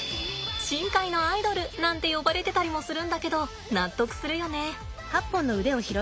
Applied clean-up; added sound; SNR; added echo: none; none; none; none.